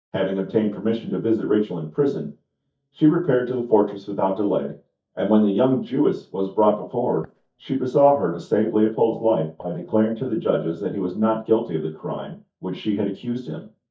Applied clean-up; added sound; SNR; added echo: neural mask model DeepFilterNet 3.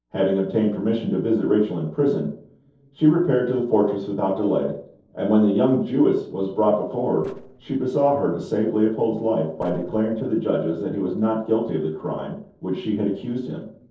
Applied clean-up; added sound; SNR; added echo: neural separator model SepFormer DNS4.